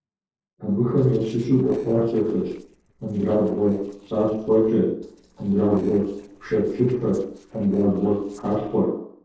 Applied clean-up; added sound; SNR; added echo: neural separator model SepFormer DNS4.